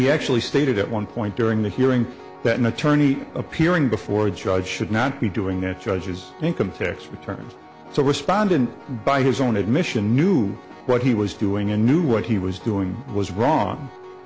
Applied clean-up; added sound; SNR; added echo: none; Piano; 20 dB; none.